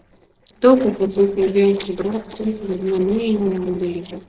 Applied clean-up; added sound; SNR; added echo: neural separator model SepFormer DNS4.